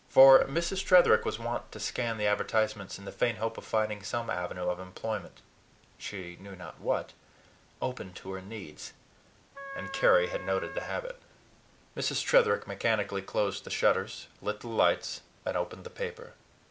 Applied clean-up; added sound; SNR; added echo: none; Wind instrument, woodwind instrument; 12 dB; none.